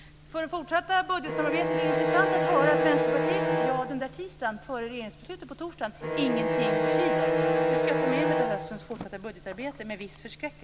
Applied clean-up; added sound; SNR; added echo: none; Bowed string instrument; -3 dB; none.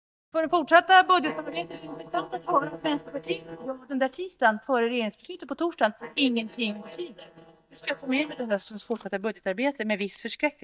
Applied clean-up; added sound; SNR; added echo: neural mask model DeepFilterNet 3.